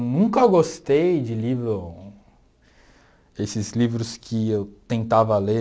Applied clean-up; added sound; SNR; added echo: none; none; none; none.